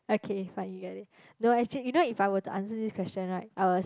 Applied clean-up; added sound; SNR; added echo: none; none; none; none.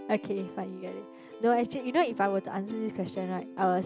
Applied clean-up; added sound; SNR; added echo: none; Plucked string instrument; 13 dB; none.